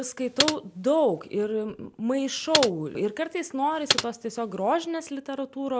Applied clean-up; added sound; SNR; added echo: none; Computer keyboard; 3 dB; none.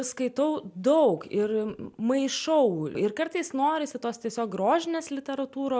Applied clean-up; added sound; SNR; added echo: none; none; none; none.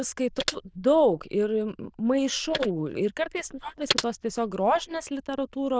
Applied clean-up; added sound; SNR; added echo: neural diffusion model UNIVERSE++.